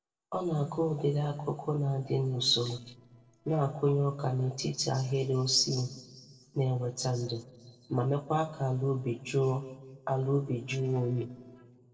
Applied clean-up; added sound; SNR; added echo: neural separator model SepFormer DNS4.